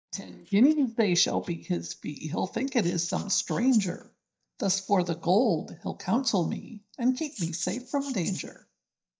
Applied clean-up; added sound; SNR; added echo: neural mask model DeepFilterNet 3.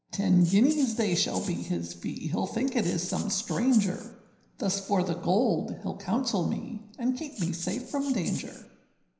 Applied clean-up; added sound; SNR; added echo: none; Rattle (instrument); 15 dB; reverberation time 0.9 s.